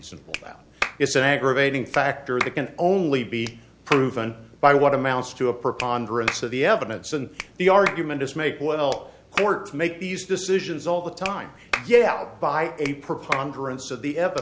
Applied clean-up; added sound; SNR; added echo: none; Clapping; 12 dB; none.